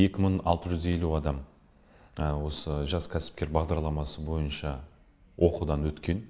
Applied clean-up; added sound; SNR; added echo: none; none; none; none.